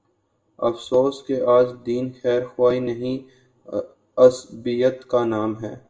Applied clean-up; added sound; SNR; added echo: none; none; none; reverberation time 0.5 s.